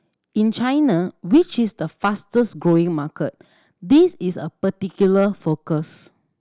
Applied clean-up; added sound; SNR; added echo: none; none; none; none.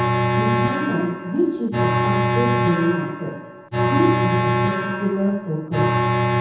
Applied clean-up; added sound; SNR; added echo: none; Alarm; -3 dB; reverberation time 0.9 s.